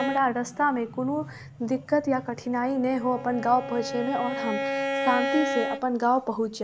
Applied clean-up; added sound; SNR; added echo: none; Bowed string instrument; 6 dB; none.